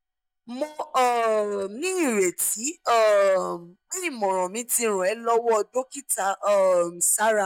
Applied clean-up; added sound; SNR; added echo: neural mask model DeepFilterNet 3.